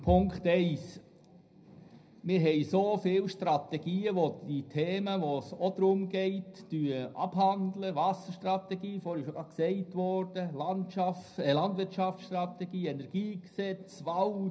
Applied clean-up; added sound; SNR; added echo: none; none; none; reverberation time 0.4 s.